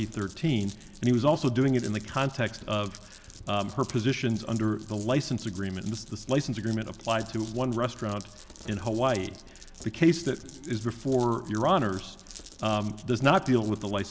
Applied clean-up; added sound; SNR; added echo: none; Coin (dropping) + Glass; 19 dB; none.